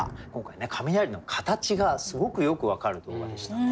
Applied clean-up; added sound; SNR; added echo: none; Thunder; 17 dB; none.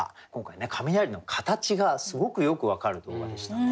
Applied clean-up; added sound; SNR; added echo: none; none; none; none.